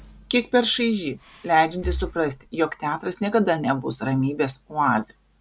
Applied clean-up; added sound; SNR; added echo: none; Breathing; 12 dB; none.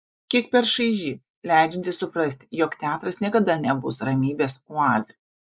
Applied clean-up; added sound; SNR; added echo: neural mask model Resemble Enhance denoiser.